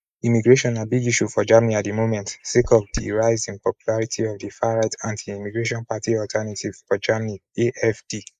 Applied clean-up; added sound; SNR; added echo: neural mask model Resemble Enhance denoiser.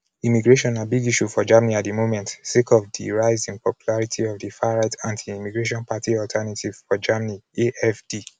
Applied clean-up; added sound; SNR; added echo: none; none; none; none.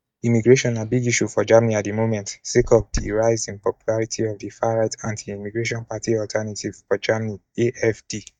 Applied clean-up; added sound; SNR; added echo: neural mask model DeepFilterNet 3.